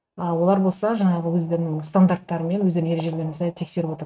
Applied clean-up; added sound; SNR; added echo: neural mask model RNNoise.